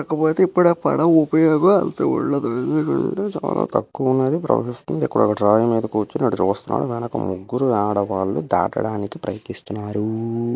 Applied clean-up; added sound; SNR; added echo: none; none; none; none.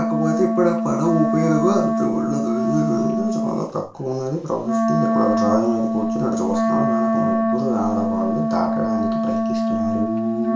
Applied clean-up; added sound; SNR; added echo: none; Wind instrument, woodwind instrument; -3 dB; reverberation time 0.3 s.